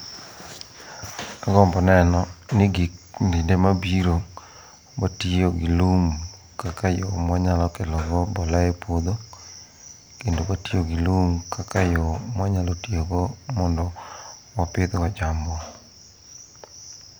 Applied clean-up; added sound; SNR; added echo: none; none; none; none.